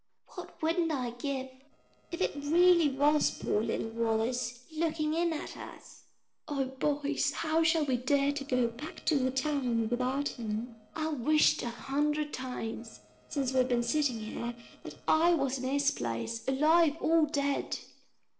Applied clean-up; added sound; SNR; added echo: neural separator model SepFormer DNS4.